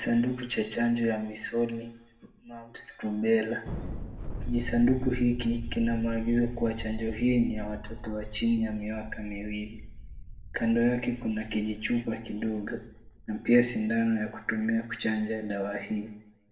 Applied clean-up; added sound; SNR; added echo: none; Thunder; 12 dB; reverberation time 0.7 s.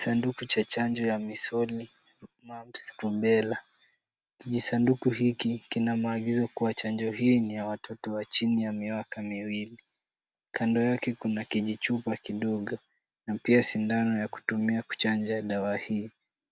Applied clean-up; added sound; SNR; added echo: none; none; none; none.